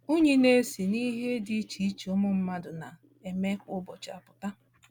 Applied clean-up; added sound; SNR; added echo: none; none; none; none.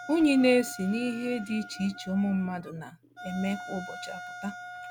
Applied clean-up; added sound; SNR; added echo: none; Wind instrument, woodwind instrument; 14 dB; none.